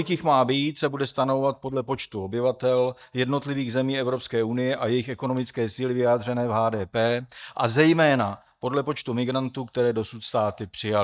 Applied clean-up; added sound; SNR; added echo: neural mask model DeepFilterNet 3.